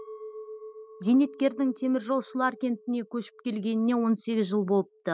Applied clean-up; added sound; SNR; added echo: none; Chink, clink; 20 dB; none.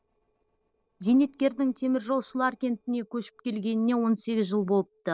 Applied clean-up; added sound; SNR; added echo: neural separator model SepFormer DNS4.